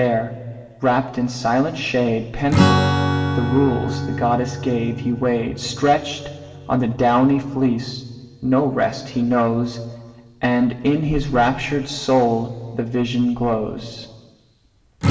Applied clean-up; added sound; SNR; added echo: none; Strum; 6 dB; reverberation time 1.7 s.